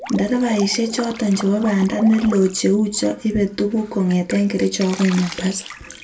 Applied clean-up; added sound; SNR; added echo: none; Drip; 16 dB; reverberation time 0.2 s.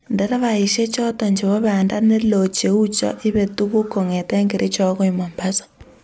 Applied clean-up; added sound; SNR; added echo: none; none; none; none.